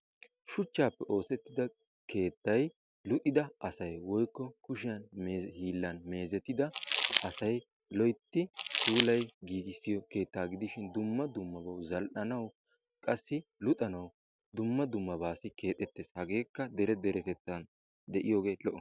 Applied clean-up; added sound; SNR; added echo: none; Crumpling, crinkling; -5 dB; none.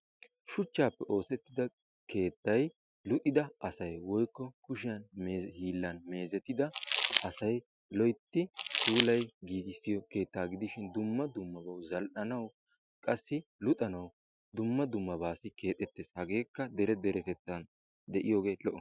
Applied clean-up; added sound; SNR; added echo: classical method Wiener filter.